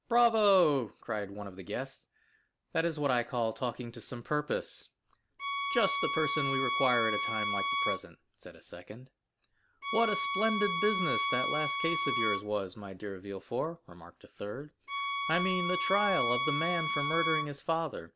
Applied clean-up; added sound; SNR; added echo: none; Bowed string instrument; -1 dB; none.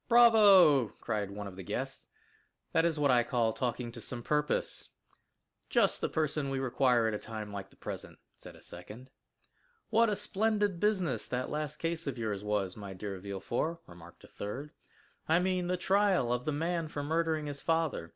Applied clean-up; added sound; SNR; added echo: none; none; none; none.